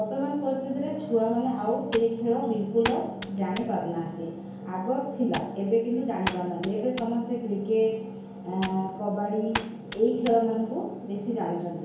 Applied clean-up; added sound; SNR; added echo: none; Computer keyboard; 13 dB; reverberation time 1.0 s.